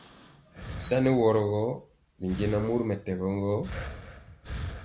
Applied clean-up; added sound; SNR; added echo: none; Breathing; 12 dB; none.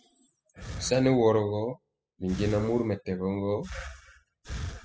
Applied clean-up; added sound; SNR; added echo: classical method spectral subtraction.